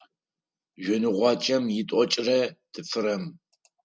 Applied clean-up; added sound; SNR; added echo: none; none; none; none.